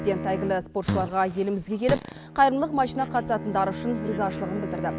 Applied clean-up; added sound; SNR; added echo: none; Bowed string instrument + Fart; 7 dB; none.